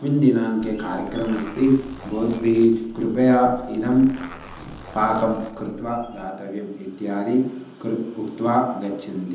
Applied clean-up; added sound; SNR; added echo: none; Zipper (clothing); 18 dB; reverberation time 0.9 s.